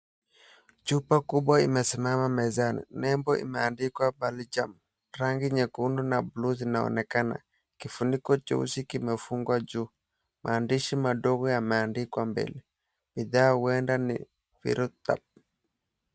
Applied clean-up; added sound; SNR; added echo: none; none; none; none.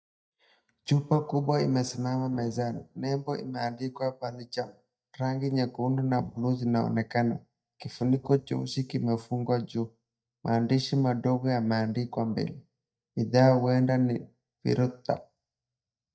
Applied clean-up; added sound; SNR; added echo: neural mask model DeepFilterNet 3.